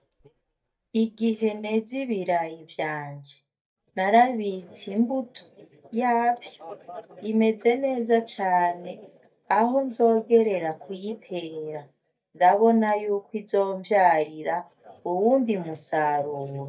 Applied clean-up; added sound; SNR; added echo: neural mask model DeepFilterNet 3.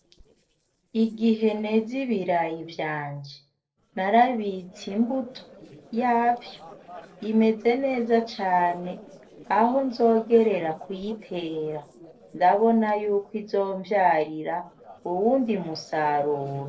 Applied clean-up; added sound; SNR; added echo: neural separator model SepFormer DNS4.